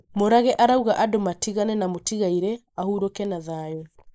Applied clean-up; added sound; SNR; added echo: neural mask model Resemble Enhance denoiser.